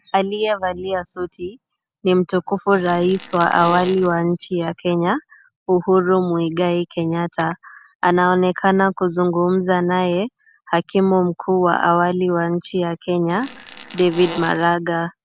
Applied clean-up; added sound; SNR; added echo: none; Fart; 15 dB; none.